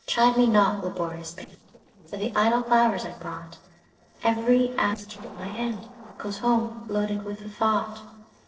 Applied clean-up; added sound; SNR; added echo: neural separator model SepFormer DNS4.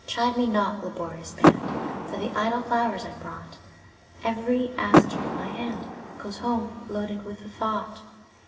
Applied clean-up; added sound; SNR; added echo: none; Door / Car; -2 dB; reverberation time 1.2 s.